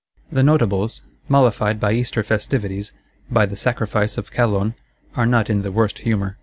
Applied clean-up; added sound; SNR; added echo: none; none; none; none.